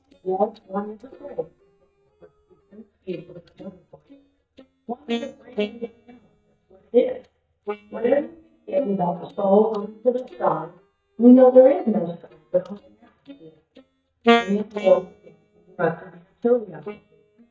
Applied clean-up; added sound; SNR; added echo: neural mask model DeepFilterNet 3.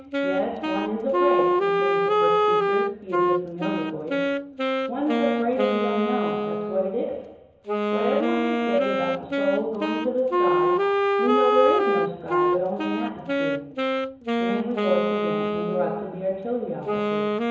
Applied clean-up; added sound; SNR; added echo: none; Wind instrument, woodwind instrument; -4 dB; reverberation time 1.0 s.